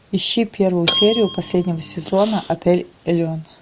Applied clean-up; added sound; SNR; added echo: none; Bell; 5 dB; none.